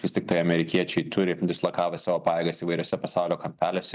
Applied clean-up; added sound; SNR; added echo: none; none; none; none.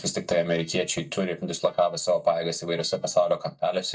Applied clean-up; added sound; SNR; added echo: neural mask model DeepFilterNet 3.